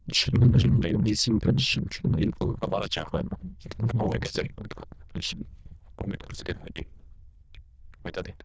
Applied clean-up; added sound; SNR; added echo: neural diffusion model UNIVERSE++.